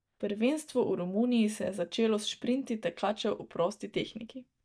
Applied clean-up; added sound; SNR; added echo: neural mask model DeepFilterNet 3.